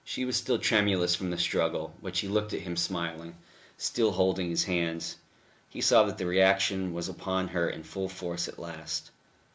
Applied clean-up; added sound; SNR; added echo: none; none; none; none.